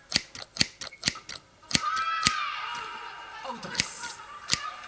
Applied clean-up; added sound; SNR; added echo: none; Scissors; -2 dB; reverberation time 2.2 s.